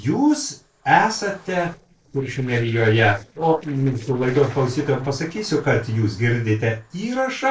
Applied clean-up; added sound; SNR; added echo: neural separator model SepFormer DNS4.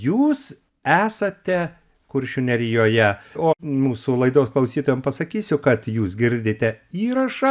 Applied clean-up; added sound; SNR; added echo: none; none; none; none.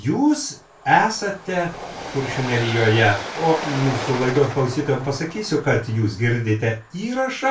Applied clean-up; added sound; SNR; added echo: none; Train; 12 dB; reverberation time 0.2 s.